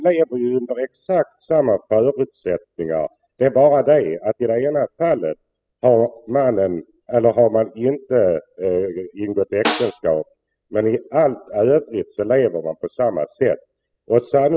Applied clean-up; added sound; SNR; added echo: classical method spectral subtraction.